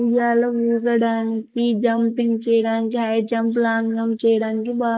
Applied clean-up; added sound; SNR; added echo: neural mask model Resemble Enhance denoiser.